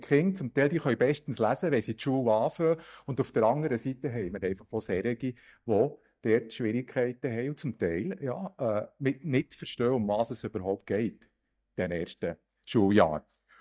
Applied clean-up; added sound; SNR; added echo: neural mask model DeepFilterNet 3.